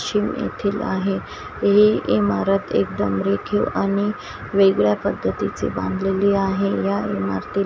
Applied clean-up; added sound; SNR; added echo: none; none; none; none.